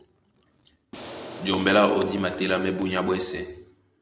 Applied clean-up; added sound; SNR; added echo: none; Explosion; 15 dB; none.